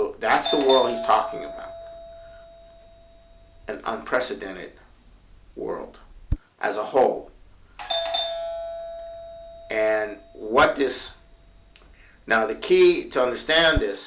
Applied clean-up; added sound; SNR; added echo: none; Doorbell; 9 dB; none.